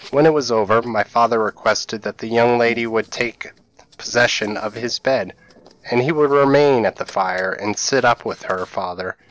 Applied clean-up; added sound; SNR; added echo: neural separator model SepFormer DNS4.